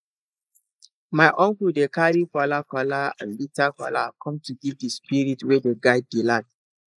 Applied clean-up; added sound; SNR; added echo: neural mask model Resemble Enhance denoiser.